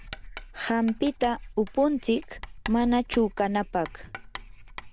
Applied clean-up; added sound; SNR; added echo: none; Writing; 13 dB; none.